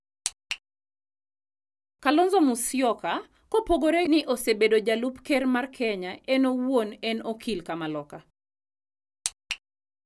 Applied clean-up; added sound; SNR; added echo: none; none; none; none.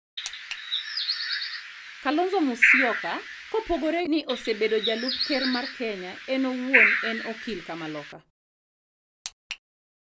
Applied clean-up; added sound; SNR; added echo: none; Bird; -2 dB; none.